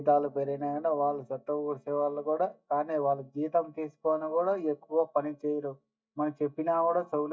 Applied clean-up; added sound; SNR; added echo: neural mask model DeepFilterNet 3.